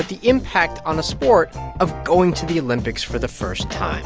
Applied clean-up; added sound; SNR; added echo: none; none; none; none.